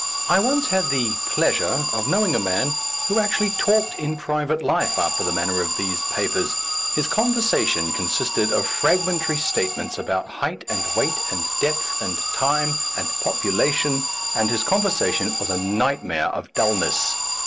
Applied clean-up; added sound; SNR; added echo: none; Alarm; 1 dB; none.